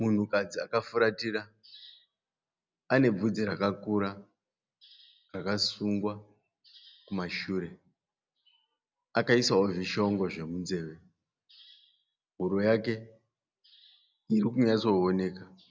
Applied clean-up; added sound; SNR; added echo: none; none; none; none.